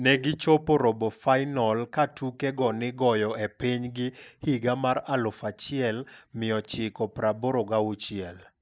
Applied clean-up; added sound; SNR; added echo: neural mask model Resemble Enhance denoiser.